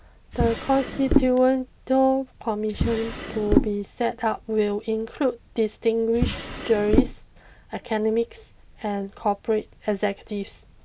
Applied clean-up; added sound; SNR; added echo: none; Drawer open or close; 0 dB; none.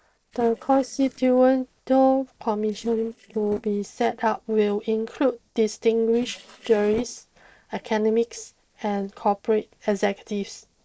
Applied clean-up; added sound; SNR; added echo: neural separator model SepFormer DNS4.